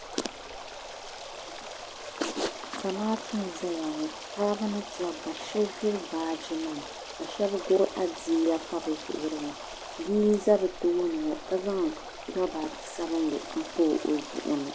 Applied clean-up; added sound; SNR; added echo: none; Stream; 11 dB; none.